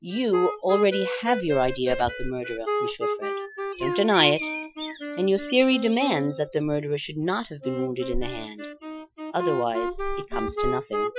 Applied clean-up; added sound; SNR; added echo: classical method Wiener filter.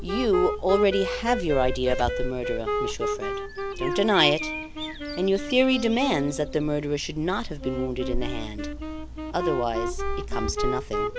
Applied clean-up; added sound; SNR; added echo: none; Wind instrument, woodwind instrument + Bird vocalization, bird call, bird song; 3 dB; none.